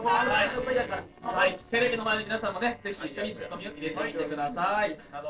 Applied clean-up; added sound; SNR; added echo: neural separator model SepFormer DNS4.